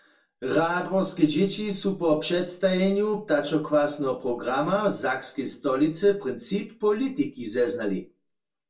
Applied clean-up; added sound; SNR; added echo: none; none; none; reverberation time 0.2 s.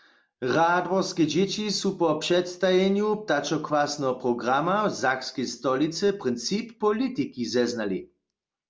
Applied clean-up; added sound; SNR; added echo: none; none; none; none.